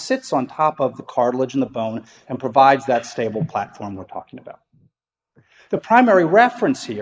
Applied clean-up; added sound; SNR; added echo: neural mask model Resemble Enhance denoiser.